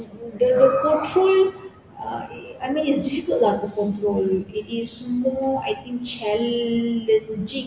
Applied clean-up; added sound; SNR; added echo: none; none; none; none.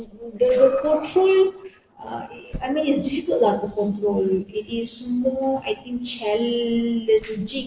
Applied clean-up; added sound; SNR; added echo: neural separator model SepFormer DNS4.